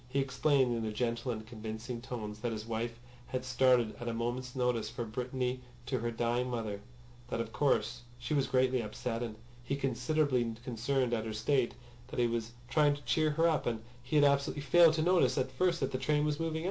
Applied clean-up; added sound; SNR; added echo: none; none; none; none.